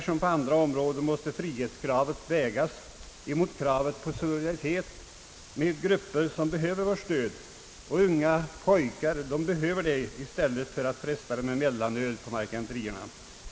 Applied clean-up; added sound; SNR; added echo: none; none; none; none.